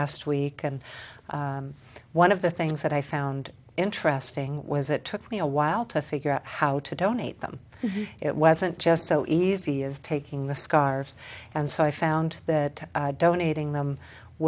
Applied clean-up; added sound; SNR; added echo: none; none; none; none.